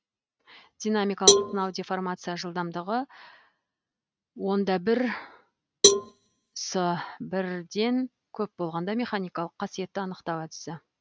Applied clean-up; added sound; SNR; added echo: neural mask model RNNoise.